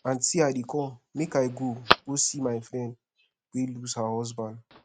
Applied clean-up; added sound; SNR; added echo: neural mask model RNNoise.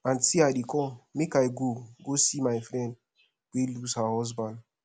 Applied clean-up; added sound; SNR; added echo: none; none; none; none.